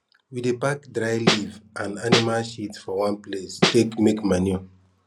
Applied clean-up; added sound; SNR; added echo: none; Snare drum; -3 dB; none.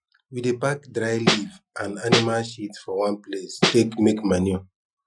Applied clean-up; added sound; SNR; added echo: classical method Wiener filter.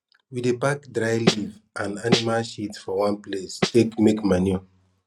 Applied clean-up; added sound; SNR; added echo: neural mask model RNNoise.